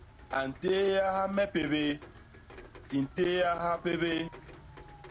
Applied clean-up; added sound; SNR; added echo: none; Rain; 18 dB; none.